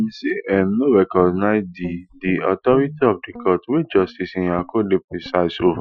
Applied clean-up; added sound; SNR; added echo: classical method Wiener filter.